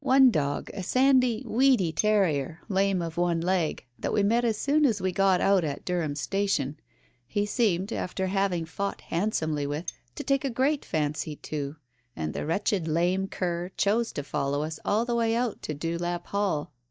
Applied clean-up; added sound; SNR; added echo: neural mask model DeepFilterNet 3.